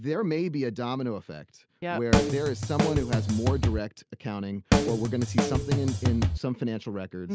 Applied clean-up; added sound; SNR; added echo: none; Drum kit; -5 dB; none.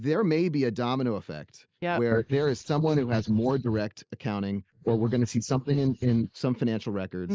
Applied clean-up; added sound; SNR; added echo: neural mask model Resemble Enhance denoiser.